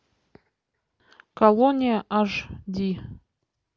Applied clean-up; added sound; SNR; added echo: none; none; none; none.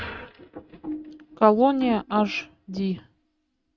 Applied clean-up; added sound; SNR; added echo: neural mask model RNNoise.